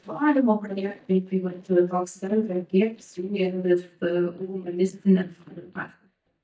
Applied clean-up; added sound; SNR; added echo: neural mask model DeepFilterNet 3.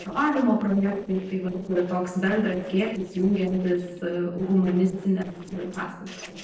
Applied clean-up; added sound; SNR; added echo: neural separator model SepFormer DNS4.